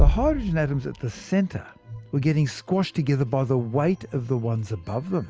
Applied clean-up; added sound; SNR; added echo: none; Bass drum; 5 dB; none.